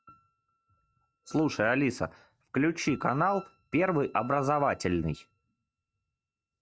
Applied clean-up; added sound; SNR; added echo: neural mask model RNNoise.